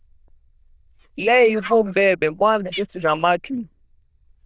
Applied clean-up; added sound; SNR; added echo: neural diffusion model UNIVERSE++.